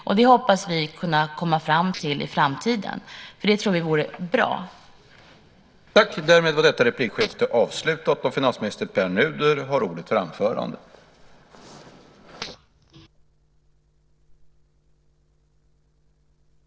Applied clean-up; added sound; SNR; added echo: neural separator model SepFormer DNS4.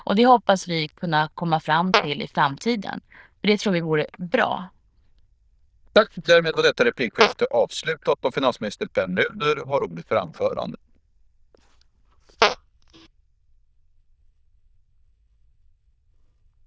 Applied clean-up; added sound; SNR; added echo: neural diffusion model UNIVERSE++.